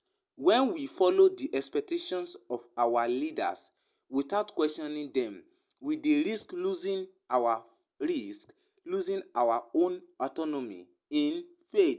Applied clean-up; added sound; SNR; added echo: none; none; none; none.